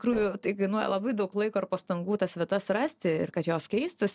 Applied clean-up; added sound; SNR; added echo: neural separator model SepFormer DNS4.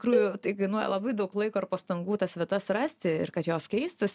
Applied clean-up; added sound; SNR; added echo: none; Cowbell; 5 dB; none.